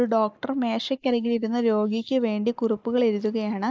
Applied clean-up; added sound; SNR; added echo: neural mask model Resemble Enhance denoiser.